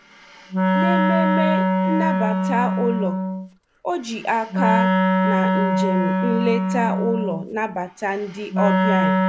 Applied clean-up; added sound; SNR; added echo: none; Wind instrument, woodwind instrument; -5 dB; none.